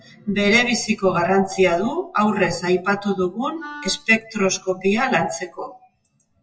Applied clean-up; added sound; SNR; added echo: classical method WPE with log-MMSE.